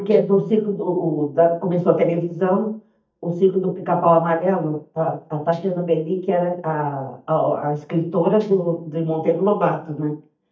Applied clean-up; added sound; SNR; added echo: neural mask model DeepFilterNet 3.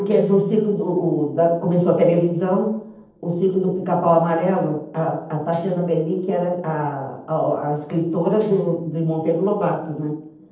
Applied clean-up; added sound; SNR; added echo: neural separator model SepFormer DNS4.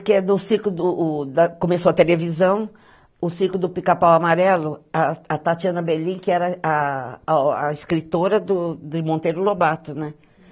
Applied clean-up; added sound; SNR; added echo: none; none; none; none.